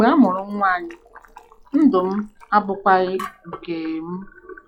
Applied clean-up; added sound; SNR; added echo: classical method log-MMSE.